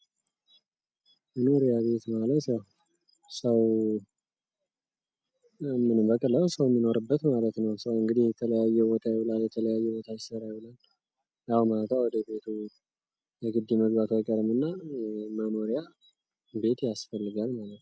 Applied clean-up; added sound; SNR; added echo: none; none; none; none.